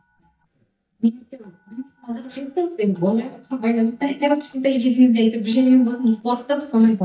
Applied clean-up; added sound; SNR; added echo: neural mask model DeepFilterNet 3.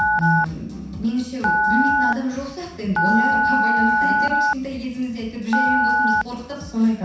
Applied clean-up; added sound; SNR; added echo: none; Telephone; -3 dB; reverberation time 0.7 s.